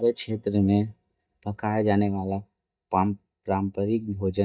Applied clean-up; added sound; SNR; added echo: neural mask model DeepFilterNet 3.